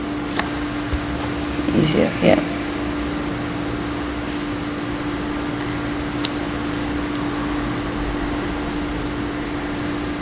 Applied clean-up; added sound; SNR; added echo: none; none; none; none.